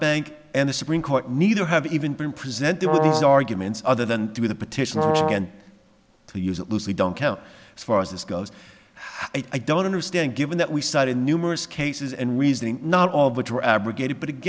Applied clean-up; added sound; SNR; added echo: none; Brass instrument; -1 dB; none.